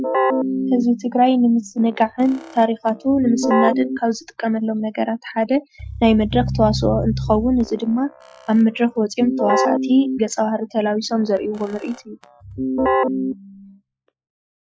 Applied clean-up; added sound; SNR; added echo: classical method Wiener filter.